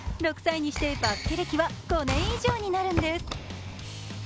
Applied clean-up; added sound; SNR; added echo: none; none; none; none.